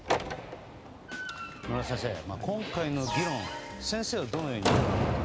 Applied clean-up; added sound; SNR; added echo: none; Slam; 0 dB; none.